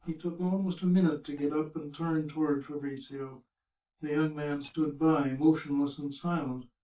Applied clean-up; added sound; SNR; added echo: neural mask model DeepFilterNet 3.